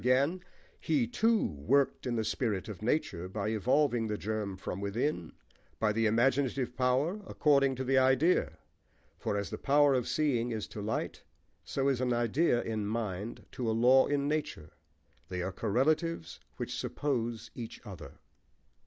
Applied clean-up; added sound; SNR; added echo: none; none; none; none.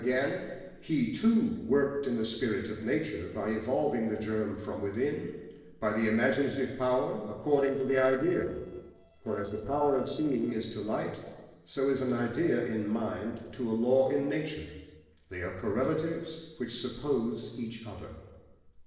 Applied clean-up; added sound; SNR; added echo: neural separator model SepFormer DNS4.